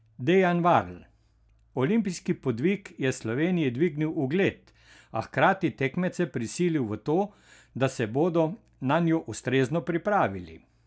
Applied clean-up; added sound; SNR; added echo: none; none; none; none.